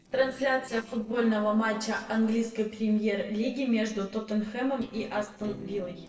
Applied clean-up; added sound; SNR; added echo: neural separator model SepFormer DNS4.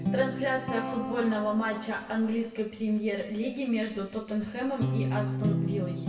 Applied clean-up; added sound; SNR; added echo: none; Guitar; 3 dB; reverberation time 0.9 s.